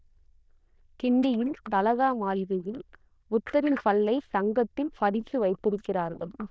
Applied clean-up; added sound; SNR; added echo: neural diffusion model UNIVERSE++.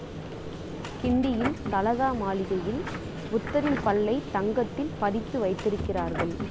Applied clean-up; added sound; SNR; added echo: none; Subway, metro, underground; 6 dB; none.